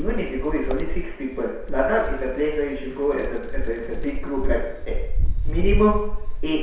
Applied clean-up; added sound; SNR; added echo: none; Wind; -2 dB; reverberation time 0.7 s.